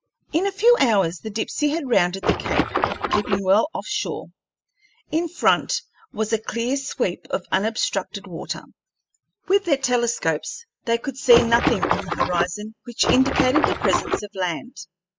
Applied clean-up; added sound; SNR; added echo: classical method spectral subtraction.